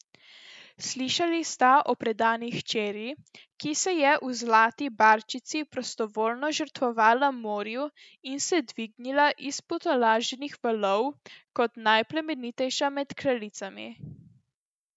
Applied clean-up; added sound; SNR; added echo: none; none; none; none.